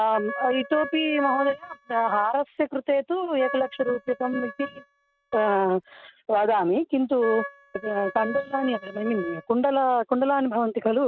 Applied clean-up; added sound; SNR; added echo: neural mask model RNNoise.